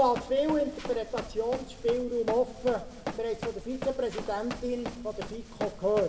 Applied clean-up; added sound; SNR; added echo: none; Run; 10 dB; reverberation time 1.1 s.